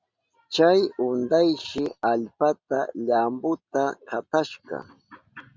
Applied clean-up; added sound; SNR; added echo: none; none; none; none.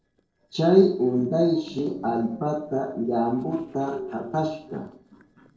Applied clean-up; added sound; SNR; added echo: neural separator model SepFormer DNS4.